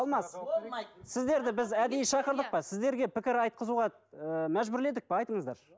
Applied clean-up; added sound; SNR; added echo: none; none; none; none.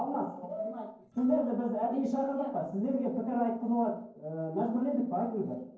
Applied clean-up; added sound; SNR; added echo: neural separator model SepFormer DNS4.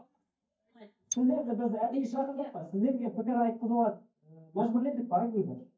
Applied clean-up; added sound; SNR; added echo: neural mask model DeepFilterNet 3.